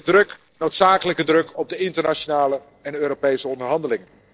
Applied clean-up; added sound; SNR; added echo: neural separator model SepFormer DNS4.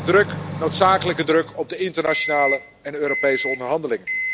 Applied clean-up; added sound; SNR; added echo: none; Microwave oven; 7 dB; none.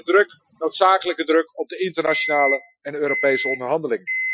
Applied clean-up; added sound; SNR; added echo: classical method Wiener filter.